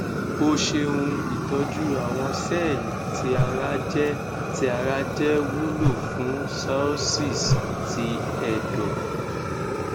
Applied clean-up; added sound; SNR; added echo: none; Fire + Whoosh, swoosh, swish; -1 dB; none.